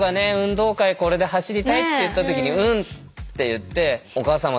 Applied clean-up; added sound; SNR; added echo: none; none; none; none.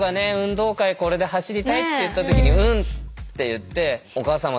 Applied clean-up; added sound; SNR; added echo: none; Bass drum; -2 dB; none.